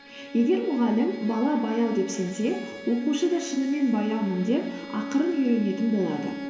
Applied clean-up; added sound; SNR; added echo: none; Bowed string instrument; 12 dB; reverberation time 1.9 s.